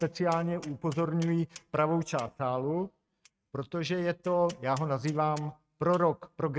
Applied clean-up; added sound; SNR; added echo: neural mask model RNNoise.